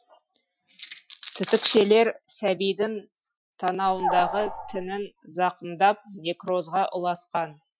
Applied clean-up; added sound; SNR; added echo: classical method Wiener filter.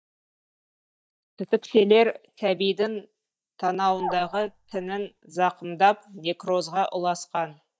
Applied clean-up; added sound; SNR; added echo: neural mask model DeepFilterNet 3.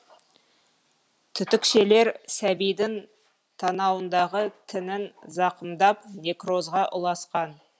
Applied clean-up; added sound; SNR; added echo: none; none; none; none.